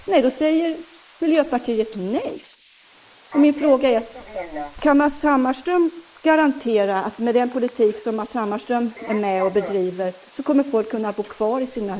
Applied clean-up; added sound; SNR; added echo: neural mask model Resemble Enhance denoiser.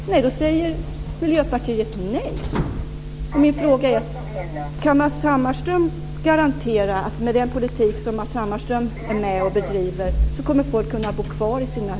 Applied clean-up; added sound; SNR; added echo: none; Sliding door; 10 dB; none.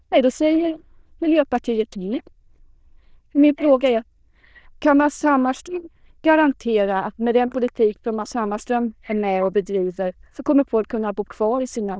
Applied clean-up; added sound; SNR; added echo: neural diffusion model UNIVERSE++.